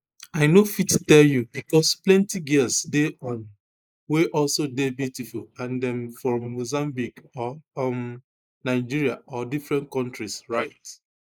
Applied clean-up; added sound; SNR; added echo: neural mask model Resemble Enhance denoiser.